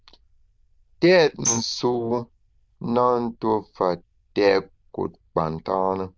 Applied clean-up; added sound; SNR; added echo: neural diffusion model UNIVERSE++.